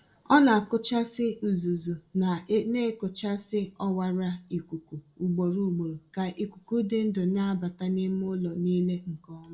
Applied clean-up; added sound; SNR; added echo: none; none; none; reverberation time 0.3 s.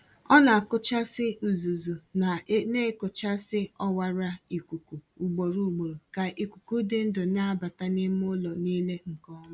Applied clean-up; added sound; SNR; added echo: none; none; none; none.